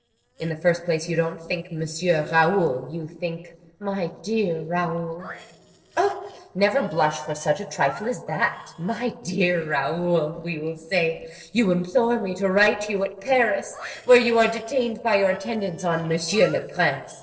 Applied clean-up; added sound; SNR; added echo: neural separator model SepFormer DNS4.